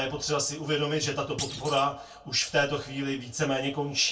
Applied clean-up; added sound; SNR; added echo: none; Thump, thud; 12 dB; reverberation time 0.2 s.